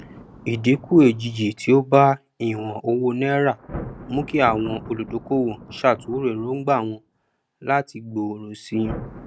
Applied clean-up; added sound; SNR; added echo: none; Thunder; 17 dB; none.